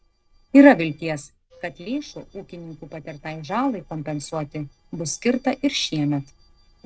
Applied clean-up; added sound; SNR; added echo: neural separator model SepFormer DNS4.